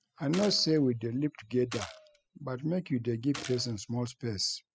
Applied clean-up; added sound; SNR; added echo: classical method spectral subtraction.